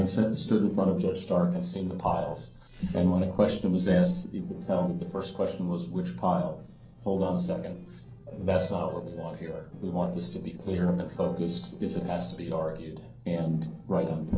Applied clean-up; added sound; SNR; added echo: neural separator model SepFormer DNS4.